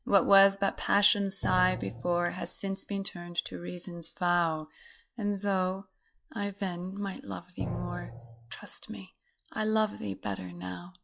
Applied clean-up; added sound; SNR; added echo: classical method log-MMSE.